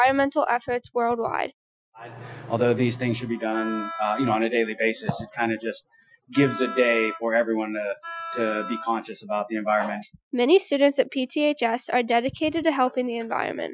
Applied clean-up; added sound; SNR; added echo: classical method Wiener filter.